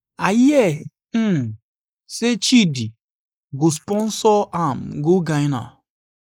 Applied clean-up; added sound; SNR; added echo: neural mask model Resemble Enhance denoiser.